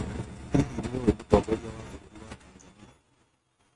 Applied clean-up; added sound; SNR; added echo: neural mask model RNNoise.